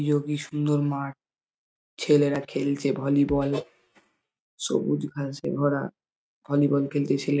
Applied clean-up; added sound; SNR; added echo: neural mask model RNNoise.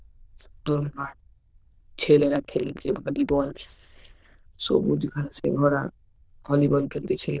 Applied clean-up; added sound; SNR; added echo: neural diffusion model UNIVERSE++.